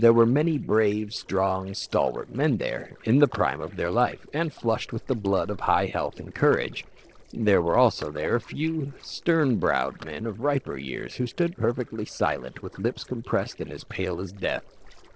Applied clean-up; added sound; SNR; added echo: neural separator model SepFormer DNS4.